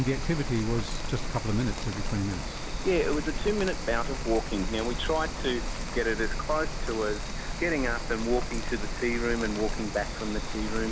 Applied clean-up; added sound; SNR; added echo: none; Rain; 1 dB; none.